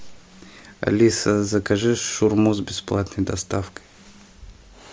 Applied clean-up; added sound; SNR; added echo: none; none; none; none.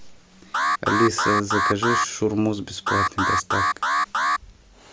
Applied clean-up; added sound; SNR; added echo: none; Alarm; -4 dB; none.